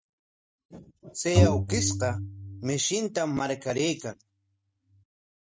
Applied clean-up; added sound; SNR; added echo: neural mask model RNNoise.